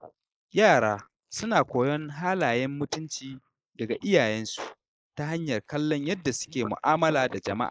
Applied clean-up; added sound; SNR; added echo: neural mask model Resemble Enhance denoiser.